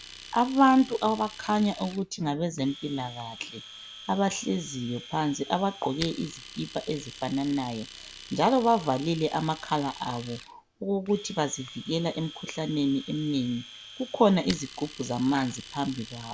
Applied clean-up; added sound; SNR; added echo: none; Domestic sounds, home sounds; 16 dB; none.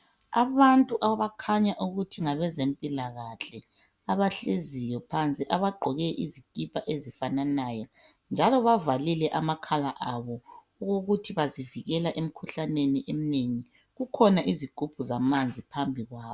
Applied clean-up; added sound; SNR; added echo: none; none; none; none.